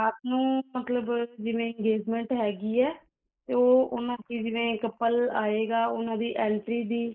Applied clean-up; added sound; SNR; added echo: neural mask model Resemble Enhance denoiser.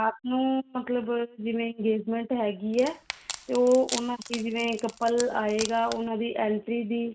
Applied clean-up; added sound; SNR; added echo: none; Wood; 12 dB; none.